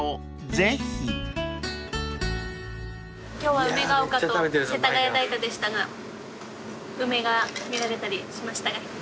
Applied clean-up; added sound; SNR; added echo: none; none; none; none.